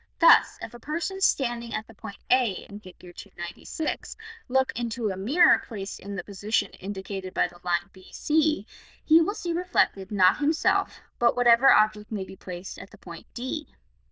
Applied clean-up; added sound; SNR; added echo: neural diffusion model UNIVERSE++.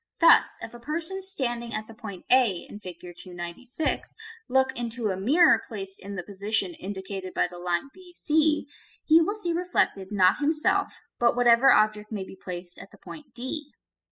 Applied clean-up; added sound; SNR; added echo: classical method spectral subtraction.